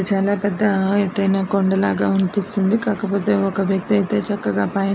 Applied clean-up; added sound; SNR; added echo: none; none; none; none.